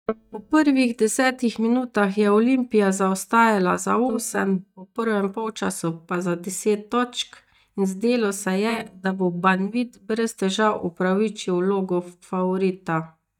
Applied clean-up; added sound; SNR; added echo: neural mask model DeepFilterNet 3.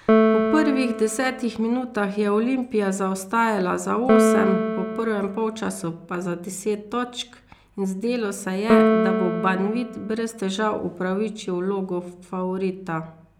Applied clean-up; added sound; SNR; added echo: none; Piano; 0 dB; none.